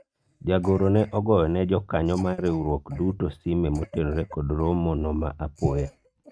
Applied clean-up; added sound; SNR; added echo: neural mask model RNNoise.